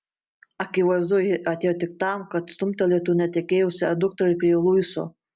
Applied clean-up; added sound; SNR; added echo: none; none; none; none.